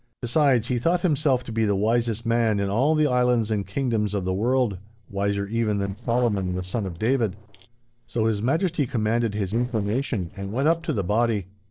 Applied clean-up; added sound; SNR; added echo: neural separator model SepFormer DNS4.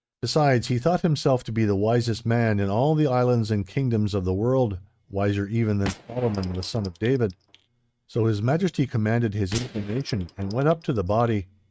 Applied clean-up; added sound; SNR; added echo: neural mask model RNNoise.